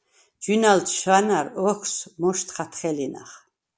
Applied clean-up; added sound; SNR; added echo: none; none; none; none.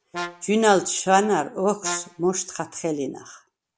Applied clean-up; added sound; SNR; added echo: none; Brass instrument; 15 dB; none.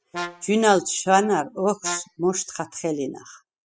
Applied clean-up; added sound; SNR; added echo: classical method spectral subtraction.